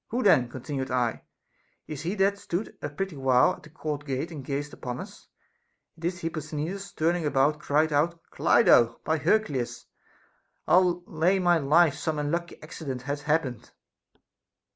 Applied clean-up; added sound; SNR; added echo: none; none; none; none.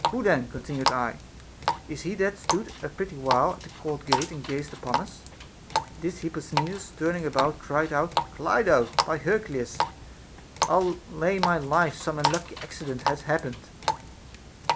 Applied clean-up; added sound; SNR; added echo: none; Water tap, faucet; 4 dB; none.